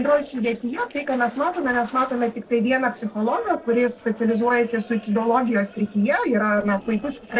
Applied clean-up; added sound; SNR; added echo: neural separator model SepFormer DNS4.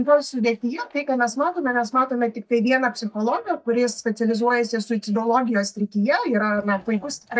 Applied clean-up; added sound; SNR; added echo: neural mask model DeepFilterNet 3.